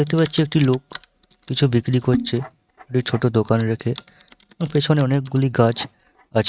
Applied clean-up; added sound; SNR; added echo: neural mask model RNNoise.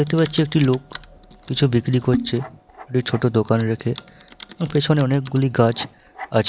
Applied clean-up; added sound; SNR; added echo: none; Typing; 15 dB; none.